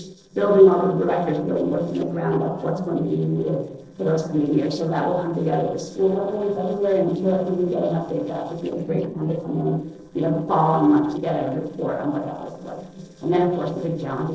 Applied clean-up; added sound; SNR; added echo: neural separator model SepFormer DNS4.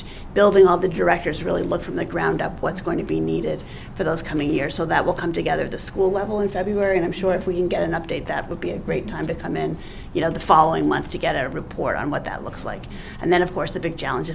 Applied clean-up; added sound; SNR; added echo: none; none; none; none.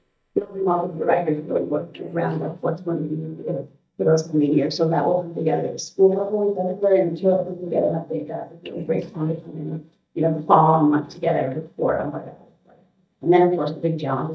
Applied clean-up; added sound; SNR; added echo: neural mask model DeepFilterNet 3.